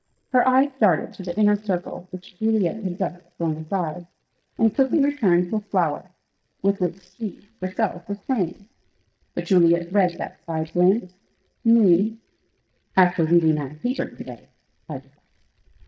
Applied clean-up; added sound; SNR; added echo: neural mask model DeepFilterNet 3.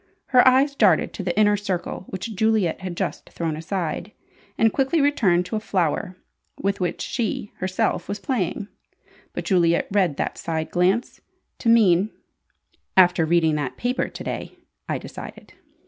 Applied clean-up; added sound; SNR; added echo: none; none; none; none.